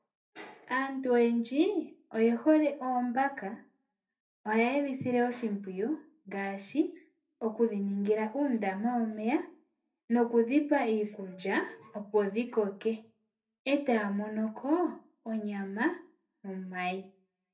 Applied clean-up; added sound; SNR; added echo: none; none; none; reverberation time 0.3 s.